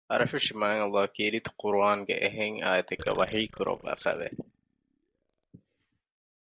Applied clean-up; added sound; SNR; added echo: neural mask model DeepFilterNet 3.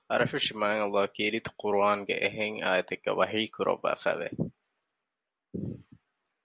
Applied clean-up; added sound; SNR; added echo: none; none; none; none.